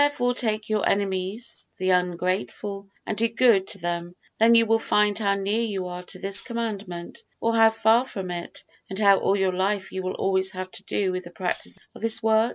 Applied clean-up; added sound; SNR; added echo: neural separator model SepFormer DNS4.